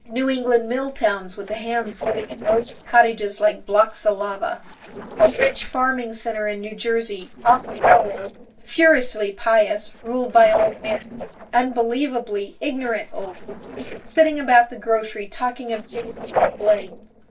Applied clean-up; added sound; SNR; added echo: neural separator model SepFormer DNS4.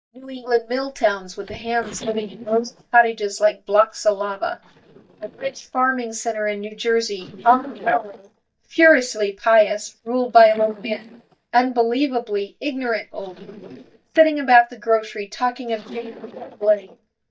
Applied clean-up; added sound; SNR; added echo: neural mask model DeepFilterNet 3.